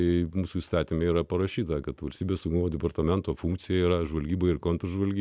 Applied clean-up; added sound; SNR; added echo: none; none; none; none.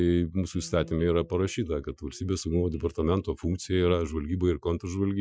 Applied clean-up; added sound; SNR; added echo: classical method Wiener filter.